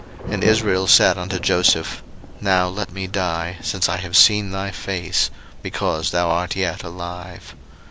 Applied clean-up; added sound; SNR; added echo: none; Thunder / Rain; 15 dB; none.